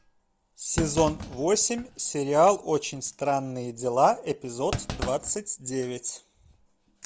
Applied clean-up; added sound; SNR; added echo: none; Thump, thud; 13 dB; none.